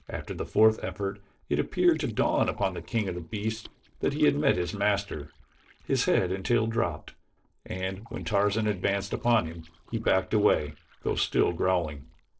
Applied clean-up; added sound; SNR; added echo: neural separator model SepFormer DNS4.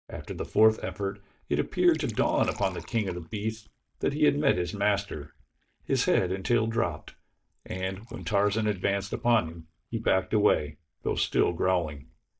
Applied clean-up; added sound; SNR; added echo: neural mask model DeepFilterNet 3.